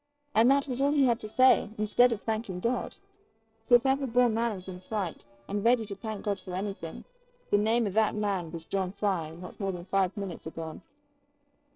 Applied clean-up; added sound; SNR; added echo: neural separator model SepFormer DNS4.